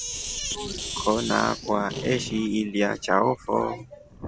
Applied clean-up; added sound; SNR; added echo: none; Sink (filling or washing); 9 dB; none.